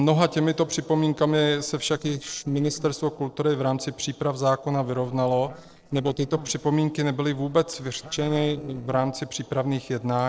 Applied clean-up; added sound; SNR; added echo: neural separator model SepFormer DNS4.